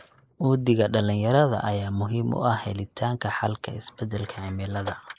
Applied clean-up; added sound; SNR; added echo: neural mask model Resemble Enhance denoiser.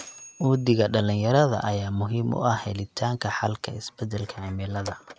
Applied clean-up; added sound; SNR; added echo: neural mask model RNNoise.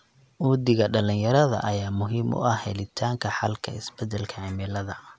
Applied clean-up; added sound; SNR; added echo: none; none; none; none.